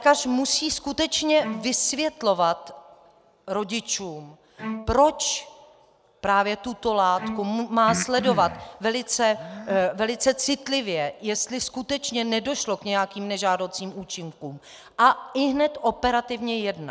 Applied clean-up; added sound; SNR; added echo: none; Bowed string instrument + Breathing; 12 dB; none.